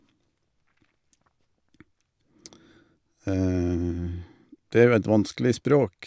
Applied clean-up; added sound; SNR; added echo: none; none; none; none.